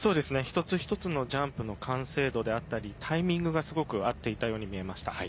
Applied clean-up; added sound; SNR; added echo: none; none; none; none.